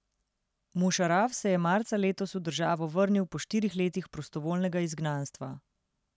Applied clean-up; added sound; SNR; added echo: none; none; none; none.